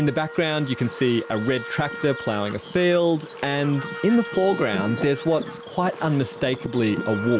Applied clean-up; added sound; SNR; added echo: none; Wind instrument, woodwind instrument; 14 dB; none.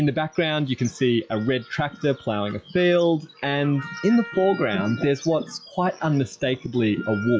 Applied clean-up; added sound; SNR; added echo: classical method log-MMSE.